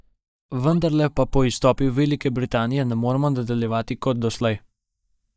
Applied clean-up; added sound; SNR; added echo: neural mask model DeepFilterNet 3.